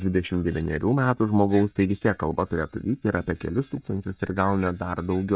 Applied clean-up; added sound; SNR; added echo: neural mask model DeepFilterNet 3.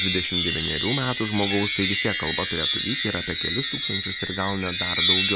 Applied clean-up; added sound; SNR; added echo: none; Wind chime; -2 dB; none.